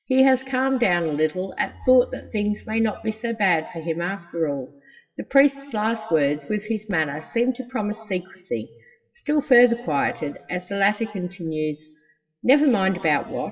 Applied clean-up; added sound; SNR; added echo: classical method WPE with log-MMSE.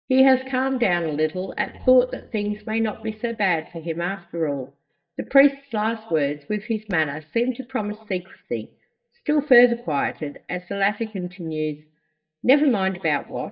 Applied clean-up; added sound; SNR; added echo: neural mask model DeepFilterNet 3.